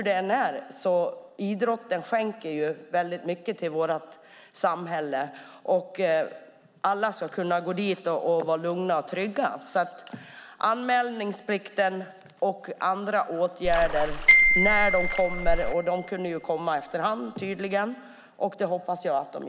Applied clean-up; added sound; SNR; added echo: none; Splash, splatter + Glockenspiel; -2 dB; none.